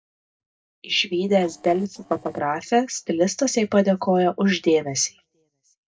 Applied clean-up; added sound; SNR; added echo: neural separator model SepFormer DNS4.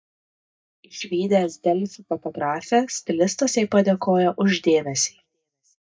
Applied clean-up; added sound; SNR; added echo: neural mask model DeepFilterNet 3.